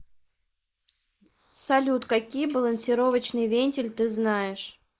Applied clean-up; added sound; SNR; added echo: neural mask model Resemble Enhance denoiser.